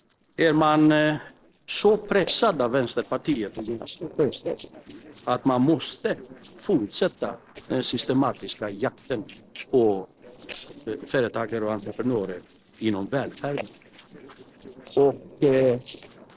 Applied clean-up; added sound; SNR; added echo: neural separator model SepFormer DNS4.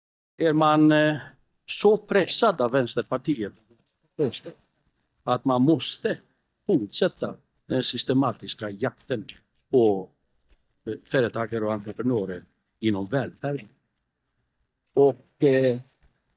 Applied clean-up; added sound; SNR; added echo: neural mask model DeepFilterNet 3.